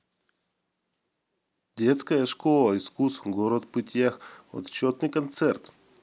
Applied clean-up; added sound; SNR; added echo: none; none; none; none.